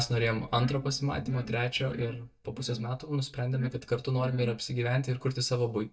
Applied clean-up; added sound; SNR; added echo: neural mask model DeepFilterNet 3.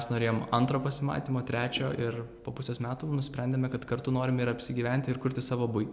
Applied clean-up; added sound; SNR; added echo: none; none; none; none.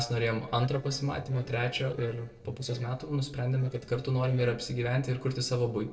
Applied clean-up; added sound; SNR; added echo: neural separator model SepFormer DNS4.